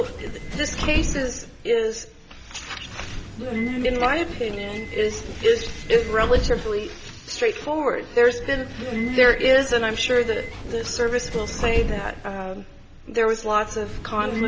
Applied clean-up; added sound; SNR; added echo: none; Subway, metro, underground; 6 dB; none.